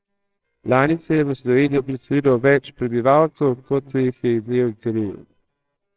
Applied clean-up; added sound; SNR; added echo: neural separator model SepFormer WHAMR!.